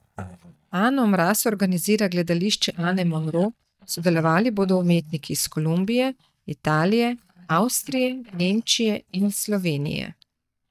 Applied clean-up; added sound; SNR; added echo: neural mask model DeepFilterNet 3.